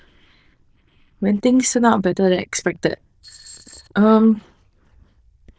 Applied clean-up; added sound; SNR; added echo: neural diffusion model UNIVERSE++.